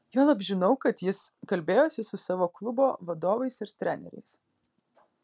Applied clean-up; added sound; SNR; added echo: none; none; none; none.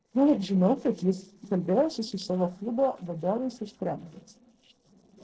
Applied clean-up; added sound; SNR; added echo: neural separator model SepFormer DNS4.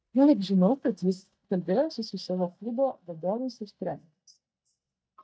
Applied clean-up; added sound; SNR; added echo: neural mask model DeepFilterNet 3.